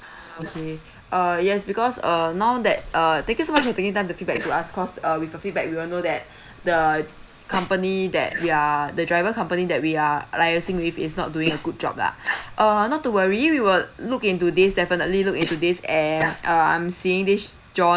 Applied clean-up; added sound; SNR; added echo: neural mask model Resemble Enhance denoiser.